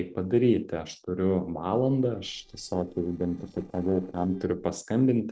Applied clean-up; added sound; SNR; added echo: neural separator model SepFormer DNS4.